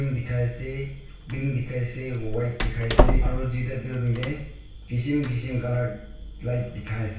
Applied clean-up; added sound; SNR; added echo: none; Door; 0 dB; reverberation time 0.6 s.